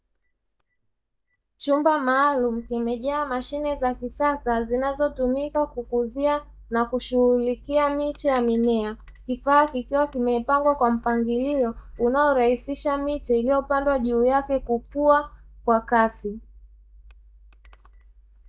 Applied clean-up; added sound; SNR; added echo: neural mask model DeepFilterNet 3.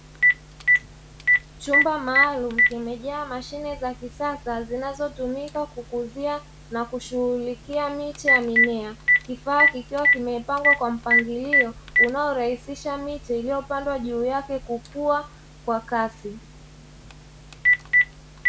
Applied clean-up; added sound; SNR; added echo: none; Telephone; -3 dB; none.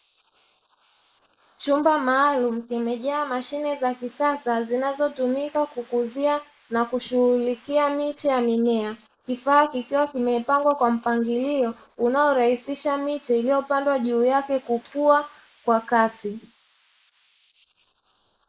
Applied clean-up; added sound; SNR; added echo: neural mask model Resemble Enhance denoiser.